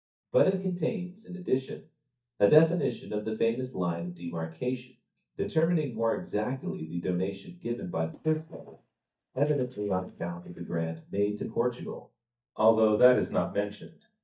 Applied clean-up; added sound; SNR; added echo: neural mask model DeepFilterNet 3.